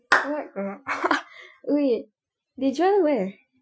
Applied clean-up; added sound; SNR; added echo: classical method Wiener filter.